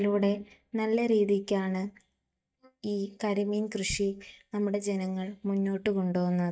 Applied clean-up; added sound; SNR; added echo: neural mask model DeepFilterNet 3.